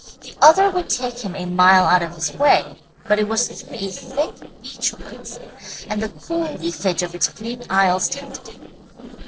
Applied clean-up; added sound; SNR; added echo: neural separator model SepFormer DNS4.